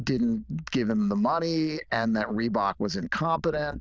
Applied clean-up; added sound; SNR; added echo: neural diffusion model UNIVERSE++.